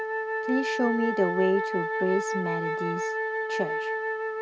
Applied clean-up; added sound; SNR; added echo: none; Wind instrument, woodwind instrument; 0 dB; none.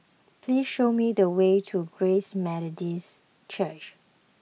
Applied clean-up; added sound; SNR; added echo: none; none; none; none.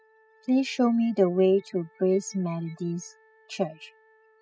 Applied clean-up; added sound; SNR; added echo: classical method spectral subtraction.